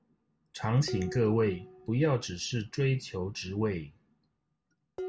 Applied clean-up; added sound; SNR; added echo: none; Dishes, pots, and pans; 15 dB; none.